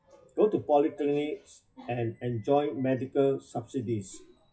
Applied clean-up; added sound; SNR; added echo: classical method WPE with log-MMSE.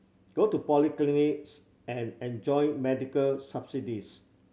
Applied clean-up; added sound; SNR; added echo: none; none; none; none.